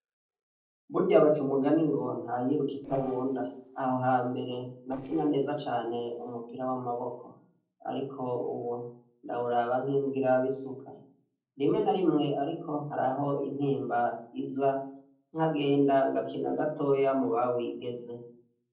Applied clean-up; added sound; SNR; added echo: neural separator model SepFormer DNS4.